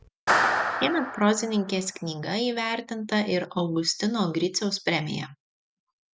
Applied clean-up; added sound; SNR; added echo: none; Clapping; 3 dB; none.